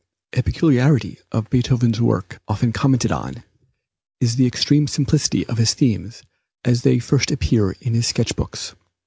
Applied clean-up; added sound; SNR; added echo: none; none; none; none.